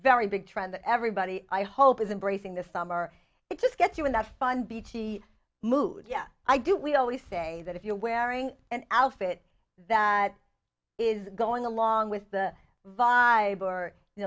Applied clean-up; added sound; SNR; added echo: none; none; none; none.